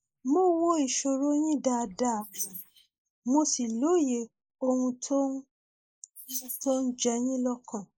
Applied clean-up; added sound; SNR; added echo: neural mask model Resemble Enhance denoiser.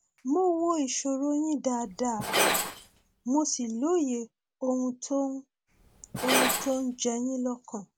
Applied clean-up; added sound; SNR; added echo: none; Glass; 5 dB; none.